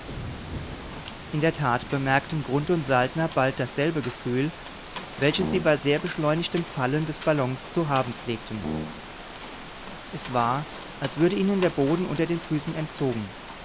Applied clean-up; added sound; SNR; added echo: none; Brass instrument + Rain; 10 dB; none.